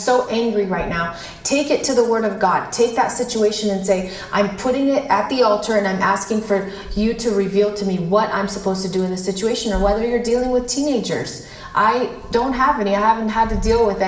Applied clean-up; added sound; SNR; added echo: none; none; none; reverberation time 0.8 s.